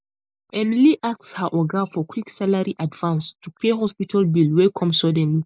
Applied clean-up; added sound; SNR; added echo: neural mask model Resemble Enhance denoiser.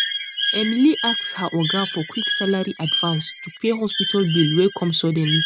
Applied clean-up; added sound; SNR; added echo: none; Bird; 4 dB; none.